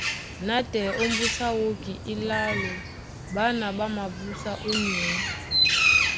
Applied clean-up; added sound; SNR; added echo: none; Bird; -2 dB; none.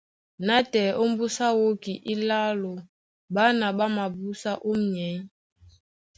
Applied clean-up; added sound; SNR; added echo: none; none; none; none.